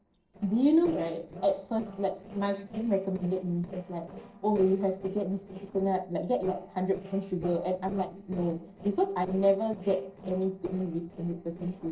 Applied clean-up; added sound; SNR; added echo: neural separator model SepFormer DNS4.